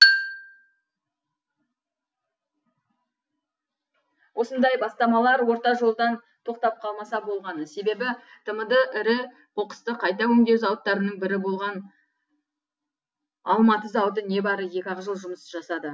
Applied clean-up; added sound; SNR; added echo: none; Marimba, xylophone; -3 dB; none.